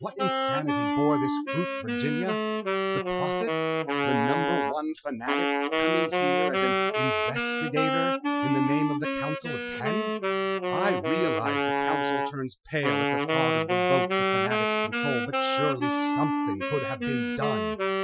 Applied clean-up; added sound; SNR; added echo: classical method Wiener filter.